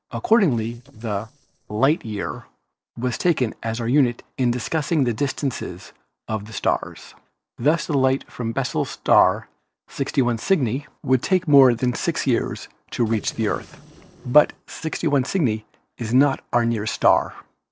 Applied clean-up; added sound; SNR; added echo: neural separator model SepFormer DNS4.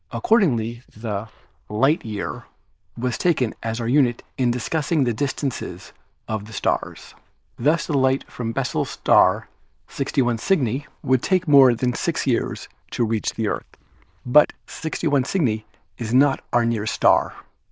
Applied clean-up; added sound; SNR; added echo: neural diffusion model UNIVERSE++.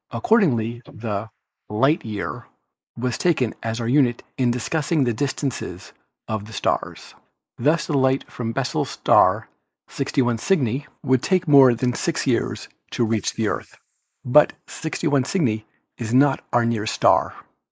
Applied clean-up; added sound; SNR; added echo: neural mask model Resemble Enhance denoiser.